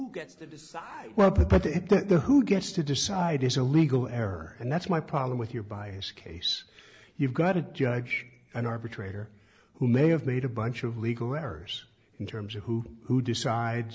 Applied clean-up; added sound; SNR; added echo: none; none; none; none.